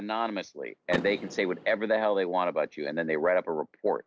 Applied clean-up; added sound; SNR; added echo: none; Door / Car; 15 dB; none.